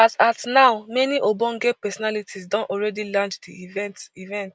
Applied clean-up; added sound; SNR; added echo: none; none; none; none.